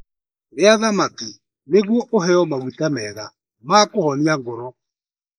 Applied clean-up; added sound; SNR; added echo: neural mask model Resemble Enhance denoiser.